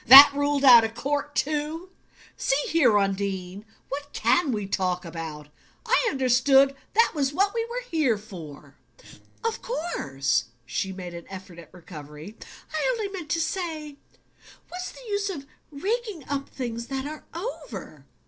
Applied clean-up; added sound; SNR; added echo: neural separator model SepFormer DNS4.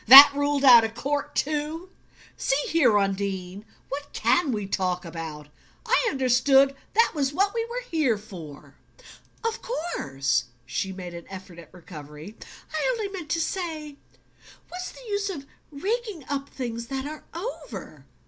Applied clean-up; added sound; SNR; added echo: none; none; none; none.